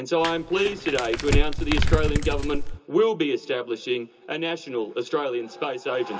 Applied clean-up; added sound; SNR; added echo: none; Crumpling, crinkling; -2 dB; reverberation time 0.2 s.